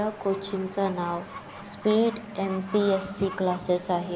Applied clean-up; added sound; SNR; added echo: none; Chicken, rooster; 18 dB; none.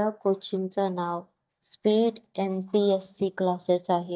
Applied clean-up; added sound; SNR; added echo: neural mask model DeepFilterNet 3.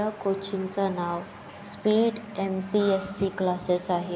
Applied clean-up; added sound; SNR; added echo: none; none; none; none.